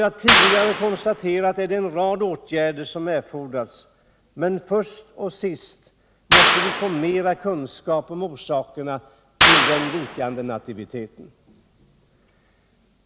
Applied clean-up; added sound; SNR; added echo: none; Clapping; -3 dB; none.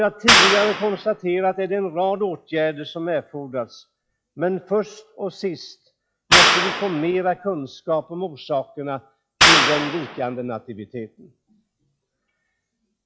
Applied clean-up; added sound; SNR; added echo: classical method log-MMSE.